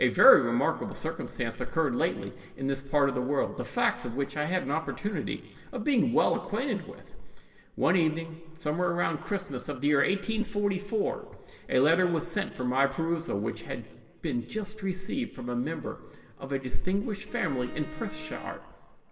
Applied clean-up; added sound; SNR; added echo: none; Bowed string instrument; 16 dB; reverberation time 2.2 s.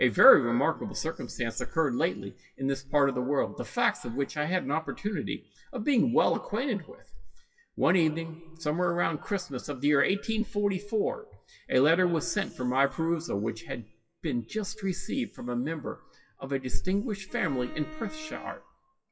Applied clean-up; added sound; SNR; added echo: classical method WPE with log-MMSE.